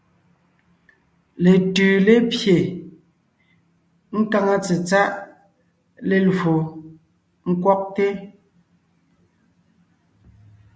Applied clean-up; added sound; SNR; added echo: none; none; none; none.